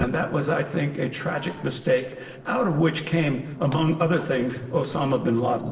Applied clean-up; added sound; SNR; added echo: neural separator model SepFormer DNS4.